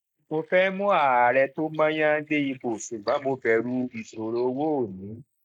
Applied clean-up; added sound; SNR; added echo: neural mask model Resemble Enhance denoiser.